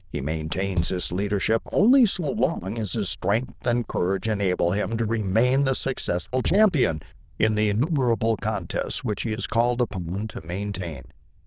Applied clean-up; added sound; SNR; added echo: neural diffusion model UNIVERSE++.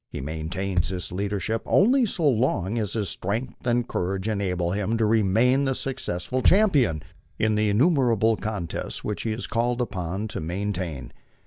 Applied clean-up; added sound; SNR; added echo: neural mask model DeepFilterNet 3.